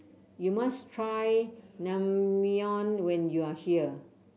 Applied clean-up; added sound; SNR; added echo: none; none; none; none.